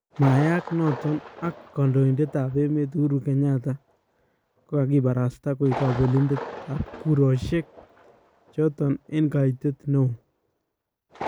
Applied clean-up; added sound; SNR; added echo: none; Thunder; 15 dB; none.